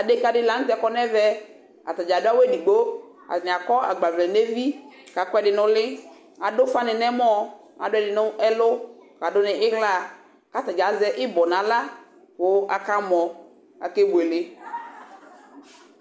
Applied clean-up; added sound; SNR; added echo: none; none; none; none.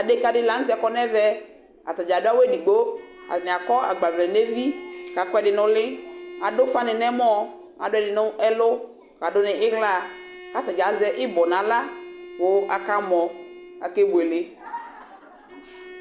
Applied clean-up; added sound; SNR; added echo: none; Bowed string instrument; 17 dB; none.